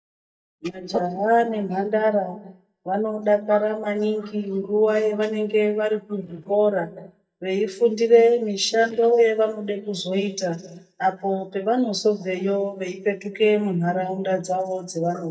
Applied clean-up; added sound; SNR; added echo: neural mask model DeepFilterNet 3.